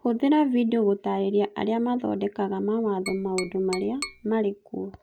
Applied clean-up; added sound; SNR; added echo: none; Tap; 13 dB; none.